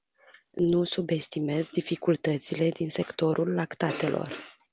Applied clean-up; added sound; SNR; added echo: none; none; none; none.